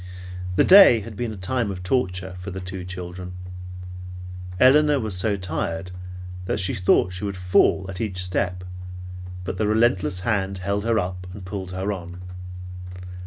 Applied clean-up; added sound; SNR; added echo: none; none; none; none.